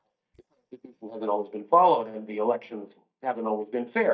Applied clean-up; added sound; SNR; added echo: neural mask model DeepFilterNet 3.